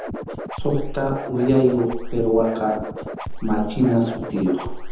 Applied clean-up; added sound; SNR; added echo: none; Scratching (performance technique); 6 dB; reverberation time 0.9 s.